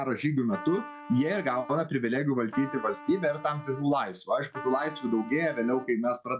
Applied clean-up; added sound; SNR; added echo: none; Trumpet; 15 dB; none.